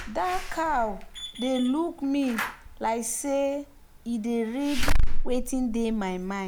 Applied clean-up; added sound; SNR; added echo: none; Slam / Alarm; -2 dB; none.